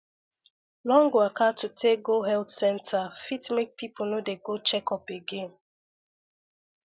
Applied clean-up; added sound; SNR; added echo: none; none; none; none.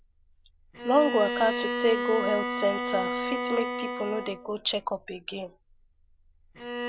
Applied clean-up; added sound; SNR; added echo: none; Bowed string instrument; 4 dB; none.